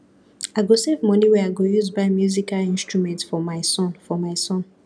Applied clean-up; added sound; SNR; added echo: none; none; none; none.